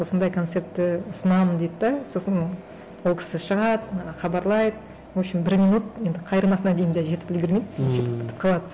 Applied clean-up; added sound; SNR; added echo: none; none; none; none.